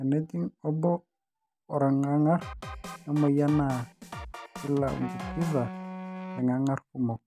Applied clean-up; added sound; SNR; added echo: none; Drum kit + Wind instrument, woodwind instrument; 11 dB; none.